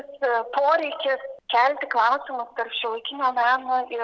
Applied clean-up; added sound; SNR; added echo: none; none; none; none.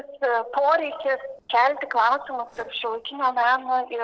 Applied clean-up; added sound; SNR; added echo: neural separator model SepFormer DNS4.